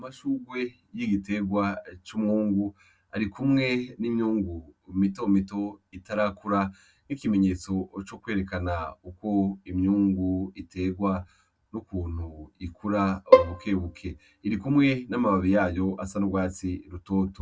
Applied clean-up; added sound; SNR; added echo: none; Bowed string instrument; -3 dB; none.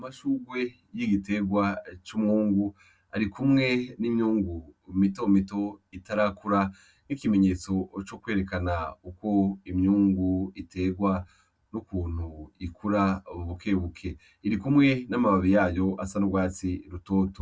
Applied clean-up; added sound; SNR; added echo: none; none; none; none.